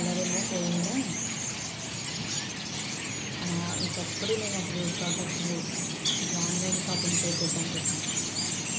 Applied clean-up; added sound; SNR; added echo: none; Chirp, tweet; -5 dB; reverberation time 0.6 s.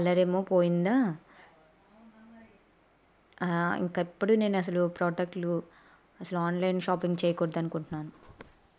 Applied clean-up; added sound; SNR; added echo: none; none; none; none.